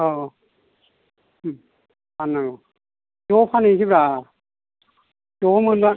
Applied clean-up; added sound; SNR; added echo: none; none; none; none.